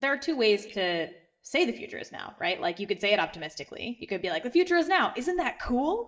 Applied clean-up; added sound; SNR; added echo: neural mask model DeepFilterNet 3.